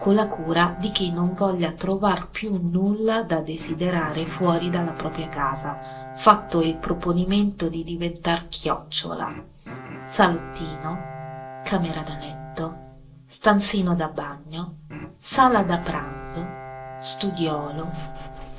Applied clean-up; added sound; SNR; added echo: none; Bowed string instrument; 15 dB; reverberation time 0.2 s.